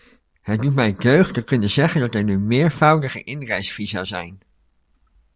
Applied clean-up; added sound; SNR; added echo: none; none; none; none.